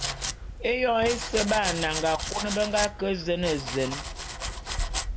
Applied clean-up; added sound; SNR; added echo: none; Domestic sounds, home sounds; 5 dB; none.